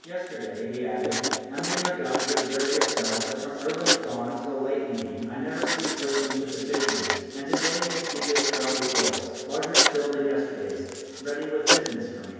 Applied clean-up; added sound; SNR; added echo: none; Writing; 0 dB; reverberation time 2.2 s.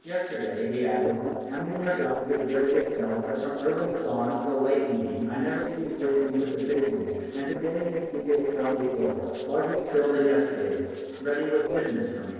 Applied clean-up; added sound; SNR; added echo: neural separator model SepFormer DNS4.